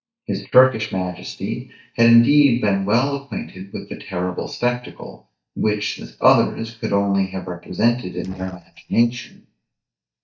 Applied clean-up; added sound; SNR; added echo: neural mask model DeepFilterNet 3.